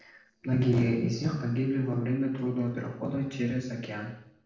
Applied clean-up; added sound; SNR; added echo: neural separator model SepFormer DNS4.